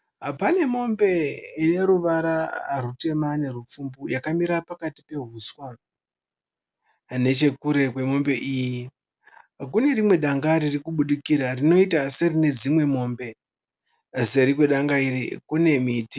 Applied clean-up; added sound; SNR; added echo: none; none; none; none.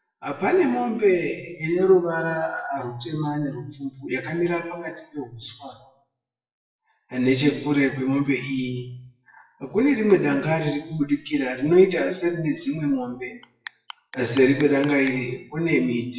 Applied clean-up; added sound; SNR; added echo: classical method WPE with log-MMSE.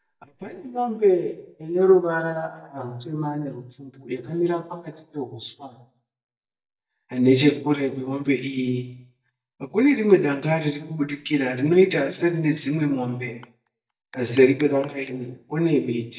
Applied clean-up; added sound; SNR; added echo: neural mask model DeepFilterNet 3.